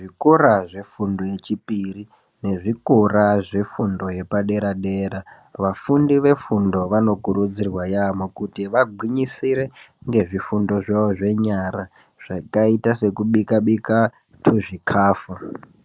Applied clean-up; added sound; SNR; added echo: none; none; none; none.